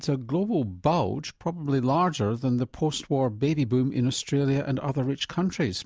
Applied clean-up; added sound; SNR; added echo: none; none; none; none.